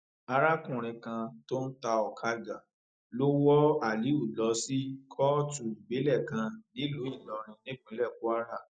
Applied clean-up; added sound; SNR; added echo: neural mask model DeepFilterNet 3.